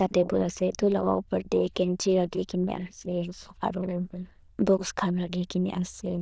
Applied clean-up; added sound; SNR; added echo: neural diffusion model UNIVERSE++.